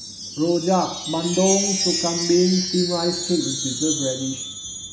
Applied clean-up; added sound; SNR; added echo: none; Wind chime; 5 dB; none.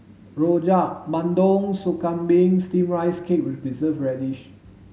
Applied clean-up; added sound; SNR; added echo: none; none; none; none.